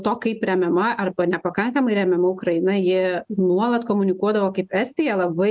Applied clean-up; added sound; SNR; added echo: none; none; none; none.